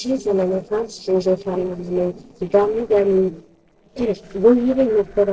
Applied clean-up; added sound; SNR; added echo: neural separator model SepFormer DNS4.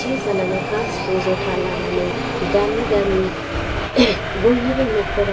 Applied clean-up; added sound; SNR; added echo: none; Subway, metro, underground; 4 dB; reverberation time 0.2 s.